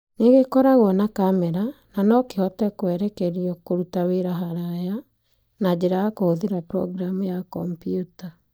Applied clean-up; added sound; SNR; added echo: neural mask model DeepFilterNet 3.